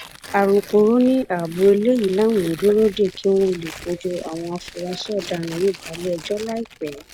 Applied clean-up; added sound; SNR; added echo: none; Tearing; 19 dB; none.